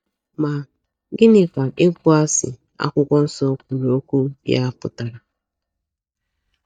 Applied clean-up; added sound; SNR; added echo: neural mask model DeepFilterNet 3.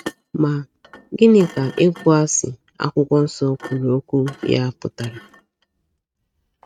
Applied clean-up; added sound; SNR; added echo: neural mask model RNNoise.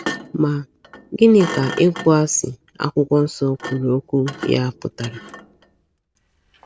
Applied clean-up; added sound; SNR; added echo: none; Thump, thud; 14 dB; none.